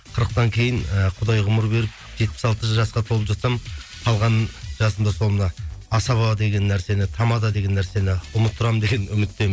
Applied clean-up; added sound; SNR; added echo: none; none; none; none.